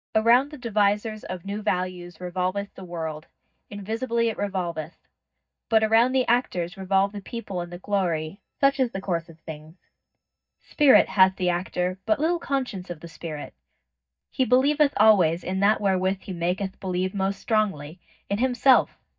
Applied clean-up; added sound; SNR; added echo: neural mask model DeepFilterNet 3.